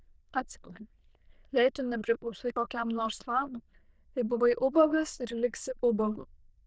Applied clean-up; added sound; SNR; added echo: neural diffusion model UNIVERSE++.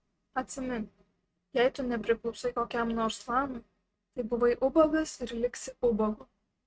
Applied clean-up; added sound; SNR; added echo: neural mask model RNNoise.